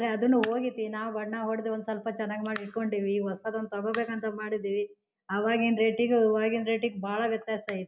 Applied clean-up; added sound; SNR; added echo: none; none; none; none.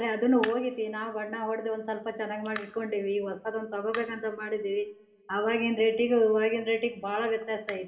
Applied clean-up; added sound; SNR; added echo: none; none; none; reverberation time 1.8 s.